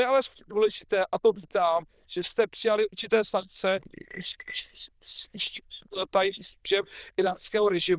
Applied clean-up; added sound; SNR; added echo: neural diffusion model UNIVERSE++.